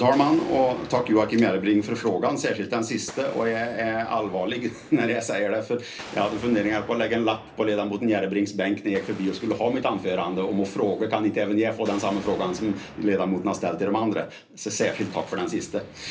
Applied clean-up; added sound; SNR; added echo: none; Explosion; 19 dB; reverberation time 0.3 s.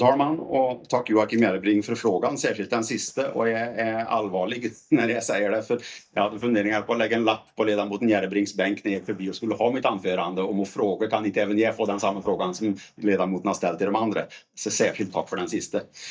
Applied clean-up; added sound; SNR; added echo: neural mask model DeepFilterNet 3.